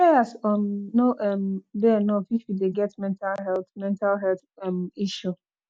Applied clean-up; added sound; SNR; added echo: none; none; none; none.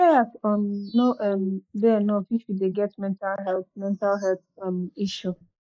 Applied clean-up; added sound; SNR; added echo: neural mask model Resemble Enhance denoiser.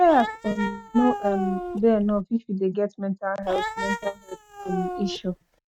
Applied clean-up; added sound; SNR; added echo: neural mask model RNNoise.